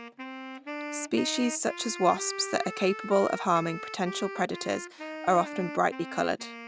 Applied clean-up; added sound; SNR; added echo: none; Wind instrument, woodwind instrument; 11 dB; none.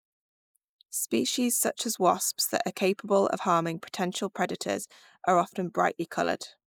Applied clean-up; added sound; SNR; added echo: neural mask model Resemble Enhance denoiser.